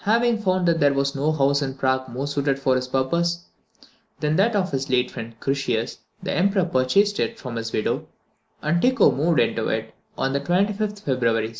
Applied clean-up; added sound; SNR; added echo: none; none; none; none.